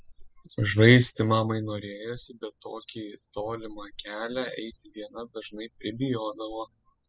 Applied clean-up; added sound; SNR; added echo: classical method spectral subtraction.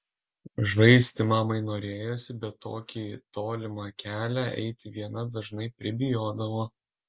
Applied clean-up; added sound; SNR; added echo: none; none; none; none.